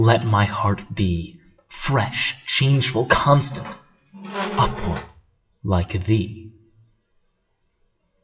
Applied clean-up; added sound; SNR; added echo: classical method WPE with log-MMSE.